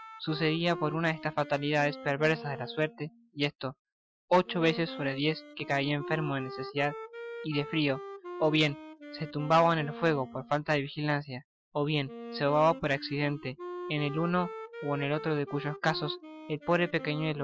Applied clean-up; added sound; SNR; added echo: classical method Wiener filter.